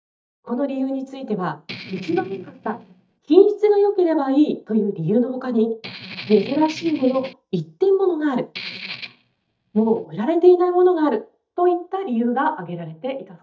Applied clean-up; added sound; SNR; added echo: neural mask model DeepFilterNet 3.